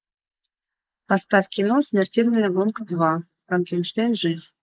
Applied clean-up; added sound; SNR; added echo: neural mask model Resemble Enhance denoiser.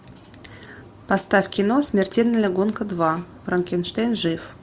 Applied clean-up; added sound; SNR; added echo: none; none; none; none.